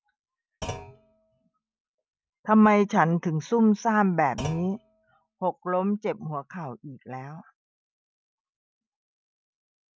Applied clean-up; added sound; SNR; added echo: none; Thump, thud; 15 dB; none.